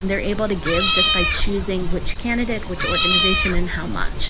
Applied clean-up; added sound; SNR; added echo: none; Meow; -4 dB; none.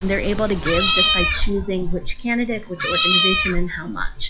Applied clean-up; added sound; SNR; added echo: classical method log-MMSE.